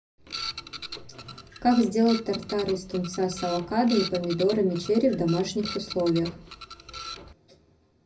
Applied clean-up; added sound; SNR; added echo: none; Printer; 12 dB; reverberation time 0.4 s.